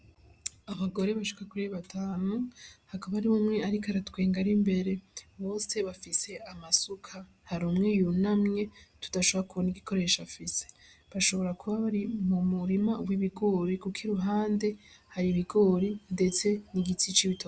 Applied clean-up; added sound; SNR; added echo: none; none; none; none.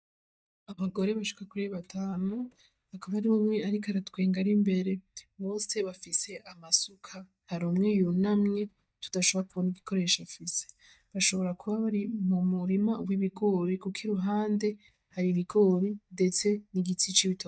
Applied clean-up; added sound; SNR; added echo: neural mask model DeepFilterNet 3.